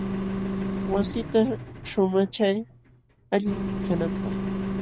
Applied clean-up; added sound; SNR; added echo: none; Engine; 3 dB; none.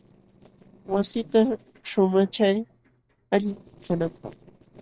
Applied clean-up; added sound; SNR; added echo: neural separator model SepFormer DNS4.